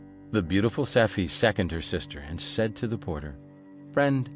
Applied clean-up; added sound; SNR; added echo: none; Bowed string instrument; 18 dB; none.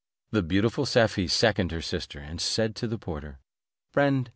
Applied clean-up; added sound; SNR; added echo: none; none; none; none.